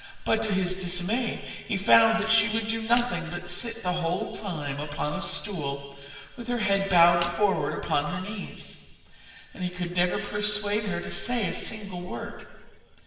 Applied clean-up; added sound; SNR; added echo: none; Splash, splatter; 20 dB; reverberation time 1.5 s.